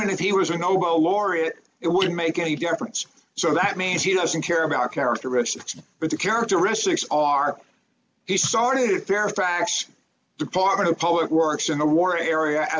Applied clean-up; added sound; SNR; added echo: none; none; none; none.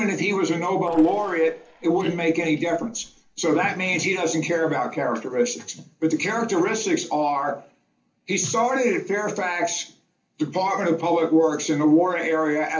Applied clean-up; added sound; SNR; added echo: neural separator model SepFormer DNS4.